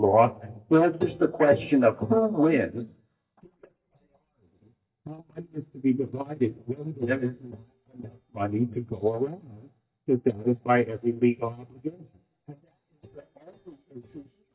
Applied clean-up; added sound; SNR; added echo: neural mask model DeepFilterNet 3.